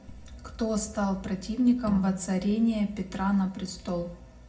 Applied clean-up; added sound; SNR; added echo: none; Bowed string instrument; 11 dB; reverberation time 0.4 s.